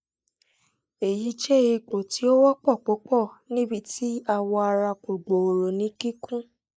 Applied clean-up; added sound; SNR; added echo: neural mask model Resemble Enhance denoiser.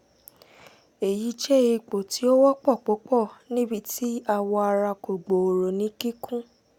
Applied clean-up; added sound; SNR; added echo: none; none; none; none.